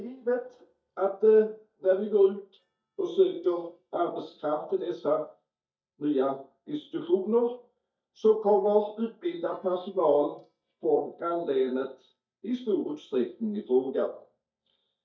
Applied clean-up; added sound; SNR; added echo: neural mask model DeepFilterNet 3.